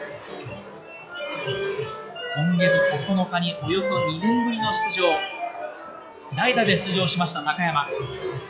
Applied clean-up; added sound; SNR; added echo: classical method log-MMSE.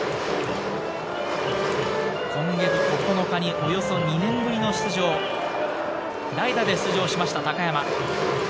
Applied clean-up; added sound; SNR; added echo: none; Wind instrument, woodwind instrument; 8 dB; none.